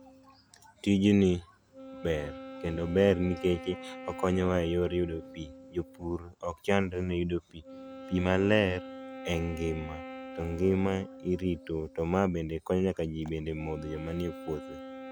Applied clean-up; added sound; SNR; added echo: none; Wind instrument, woodwind instrument; 15 dB; none.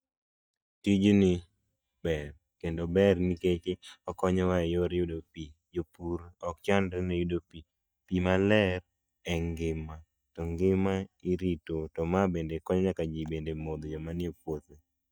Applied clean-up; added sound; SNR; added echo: neural mask model DeepFilterNet 3.